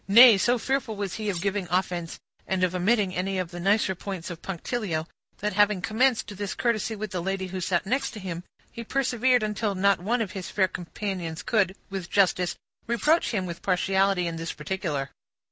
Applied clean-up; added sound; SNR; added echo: none; Cutlery, silverware; 15 dB; none.